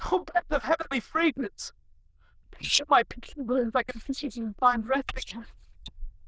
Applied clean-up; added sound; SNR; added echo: neural diffusion model UNIVERSE++.